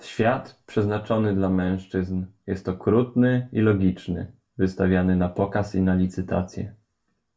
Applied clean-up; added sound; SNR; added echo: none; none; none; reverberation time 0.2 s.